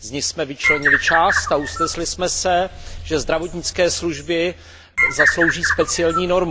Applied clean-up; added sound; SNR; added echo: none; Bird; 2 dB; none.